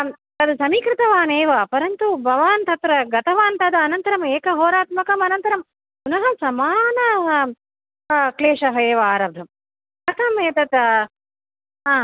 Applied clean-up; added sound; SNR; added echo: none; none; none; none.